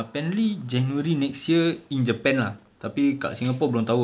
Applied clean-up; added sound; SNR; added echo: none; none; none; none.